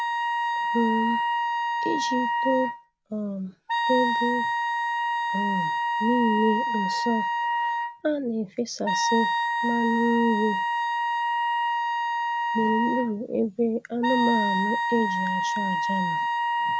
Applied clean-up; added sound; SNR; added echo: none; Wind instrument, woodwind instrument; -2 dB; none.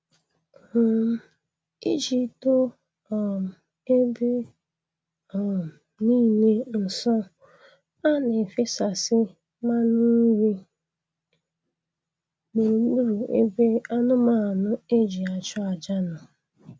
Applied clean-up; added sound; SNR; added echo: none; none; none; none.